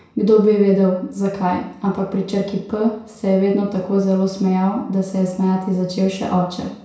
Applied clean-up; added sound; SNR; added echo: none; none; none; reverberation time 0.6 s.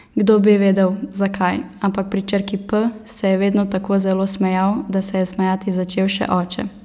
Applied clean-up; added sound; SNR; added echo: none; none; none; none.